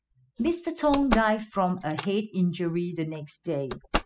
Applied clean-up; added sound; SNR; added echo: classical method spectral subtraction.